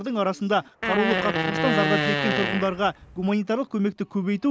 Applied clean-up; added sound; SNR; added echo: none; Fart; 1 dB; none.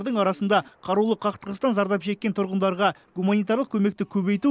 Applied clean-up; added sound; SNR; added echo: none; none; none; none.